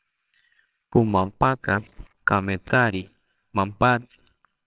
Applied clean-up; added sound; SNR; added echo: neural separator model SepFormer WHAMR!.